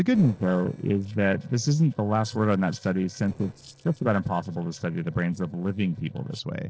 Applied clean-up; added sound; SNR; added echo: neural separator model SepFormer DNS4.